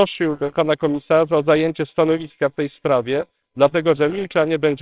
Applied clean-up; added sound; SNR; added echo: neural separator model SepFormer WHAMR!.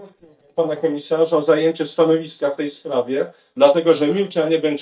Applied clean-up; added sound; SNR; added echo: neural mask model DeepFilterNet 3.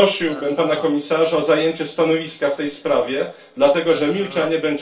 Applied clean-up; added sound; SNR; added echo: neural separator model SepFormer DNS4.